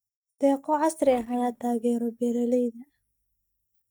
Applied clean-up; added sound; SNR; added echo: neural mask model DeepFilterNet 3.